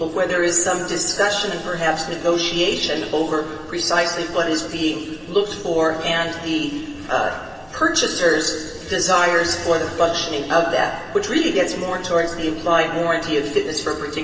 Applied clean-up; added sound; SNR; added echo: none; Cowbell; 18 dB; reverberation time 2.5 s.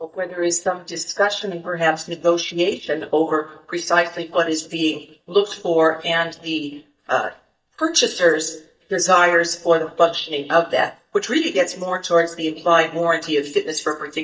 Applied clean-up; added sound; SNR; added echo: neural mask model DeepFilterNet 3.